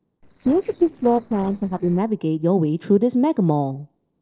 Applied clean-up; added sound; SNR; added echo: neural separator model SepFormer DNS4.